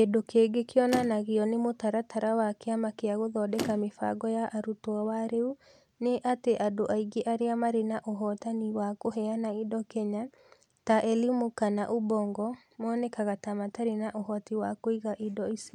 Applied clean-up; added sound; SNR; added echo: none; Motor vehicle (road); 10 dB; none.